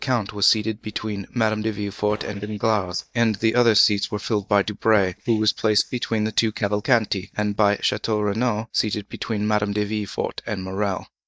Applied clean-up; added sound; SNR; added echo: neural mask model DeepFilterNet 3.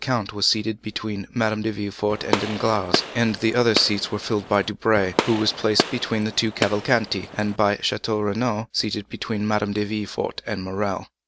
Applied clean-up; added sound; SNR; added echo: none; Gunshot, gunfire; 6 dB; none.